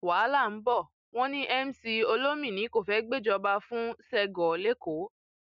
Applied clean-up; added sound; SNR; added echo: none; none; none; none.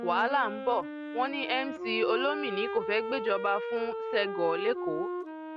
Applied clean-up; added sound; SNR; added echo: none; Wind instrument, woodwind instrument; 5 dB; none.